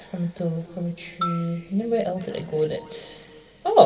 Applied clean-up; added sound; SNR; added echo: none; Marimba, xylophone; 10 dB; reverberation time 2.9 s.